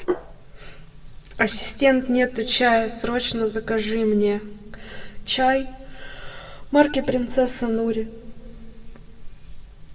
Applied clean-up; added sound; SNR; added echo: none; Hands; 18 dB; reverberation time 1.3 s.